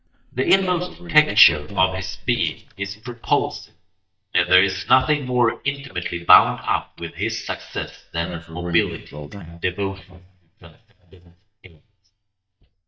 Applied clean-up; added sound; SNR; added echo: neural mask model DeepFilterNet 3.